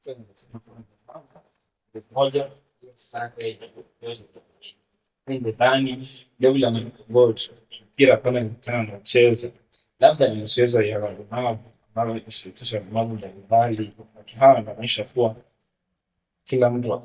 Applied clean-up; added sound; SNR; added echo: neural mask model DeepFilterNet 3.